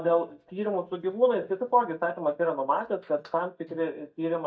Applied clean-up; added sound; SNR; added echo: neural mask model DeepFilterNet 3.